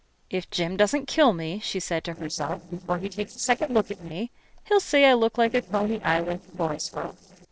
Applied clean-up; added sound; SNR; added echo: neural separator model SepFormer DNS4.